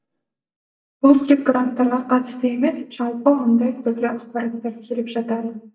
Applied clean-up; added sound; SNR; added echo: neural mask model DeepFilterNet 3.